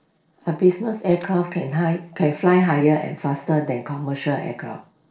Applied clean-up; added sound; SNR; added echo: neural separator model SepFormer DNS4.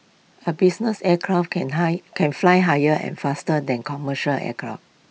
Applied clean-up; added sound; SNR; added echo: none; none; none; none.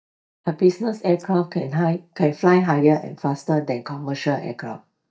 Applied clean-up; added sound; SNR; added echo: neural mask model DeepFilterNet 3.